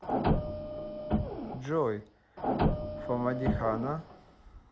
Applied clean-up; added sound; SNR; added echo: none; Printer; -3 dB; none.